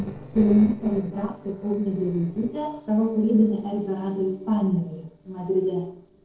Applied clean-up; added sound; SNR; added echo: neural separator model SepFormer DNS4.